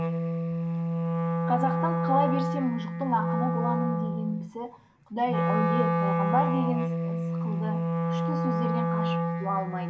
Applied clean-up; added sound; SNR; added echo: none; Wind instrument, woodwind instrument; -4 dB; none.